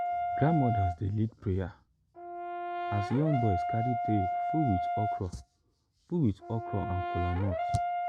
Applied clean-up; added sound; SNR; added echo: none; Brass instrument; 2 dB; none.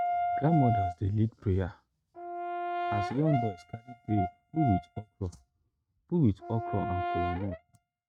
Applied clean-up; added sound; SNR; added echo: neural mask model RNNoise.